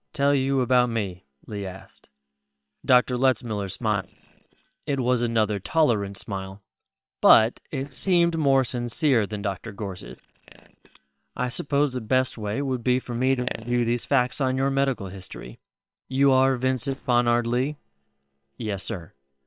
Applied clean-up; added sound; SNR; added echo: neural separator model SepFormer WHAM!.